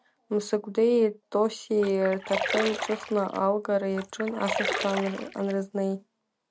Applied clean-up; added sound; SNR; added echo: none; Splash, splatter; 6 dB; none.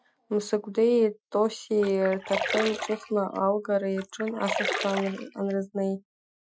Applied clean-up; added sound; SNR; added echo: classical method Wiener filter.